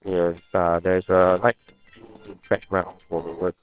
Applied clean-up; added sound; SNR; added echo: neural separator model SepFormer WHAMR!.